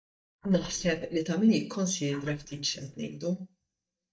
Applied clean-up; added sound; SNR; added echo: neural mask model DeepFilterNet 3.